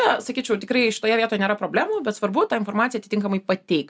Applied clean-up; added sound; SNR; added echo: none; none; none; none.